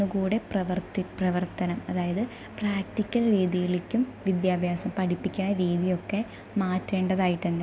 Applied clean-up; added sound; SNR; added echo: none; none; none; none.